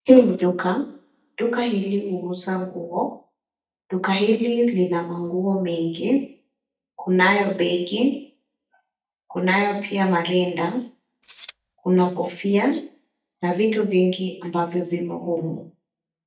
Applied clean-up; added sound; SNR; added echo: neural mask model DeepFilterNet 3.